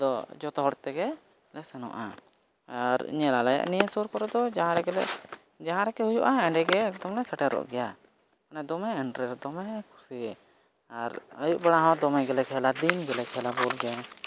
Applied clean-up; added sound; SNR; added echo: none; none; none; none.